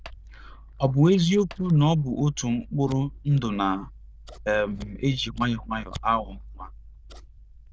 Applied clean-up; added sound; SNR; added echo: neural diffusion model UNIVERSE++.